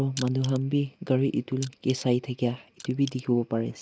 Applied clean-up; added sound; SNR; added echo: neural mask model RNNoise.